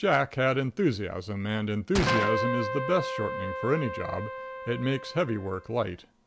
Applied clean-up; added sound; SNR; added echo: none; Keyboard (musical) + Gunshot, gunfire; 3 dB; none.